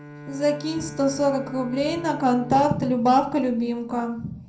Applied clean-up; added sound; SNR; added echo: none; Bowed string instrument; 16 dB; reverberation time 0.6 s.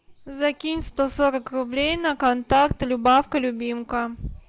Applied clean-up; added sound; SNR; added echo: none; none; none; none.